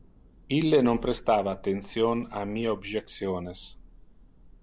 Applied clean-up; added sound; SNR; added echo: none; Thunder / Rain; 19 dB; none.